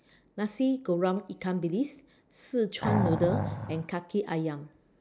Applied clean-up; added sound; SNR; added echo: none; Animal; 1 dB; none.